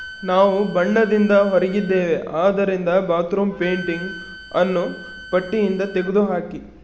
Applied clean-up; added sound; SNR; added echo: none; Wind instrument, woodwind instrument; 19 dB; none.